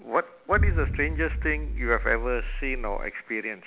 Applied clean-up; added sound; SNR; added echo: none; Explosion; 0 dB; none.